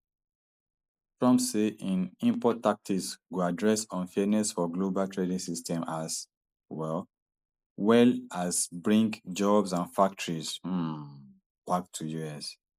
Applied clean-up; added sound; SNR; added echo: neural mask model Resemble Enhance denoiser.